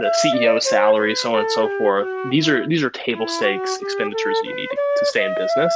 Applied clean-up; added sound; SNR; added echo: none; Wind instrument, woodwind instrument; 1 dB; none.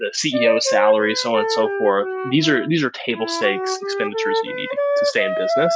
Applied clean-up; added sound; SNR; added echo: classical method Wiener filter.